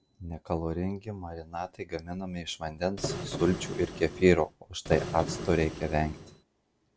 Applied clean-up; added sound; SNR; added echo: none; Printer; 7 dB; none.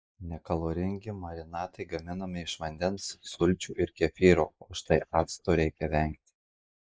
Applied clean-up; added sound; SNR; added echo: neural mask model Resemble Enhance denoiser.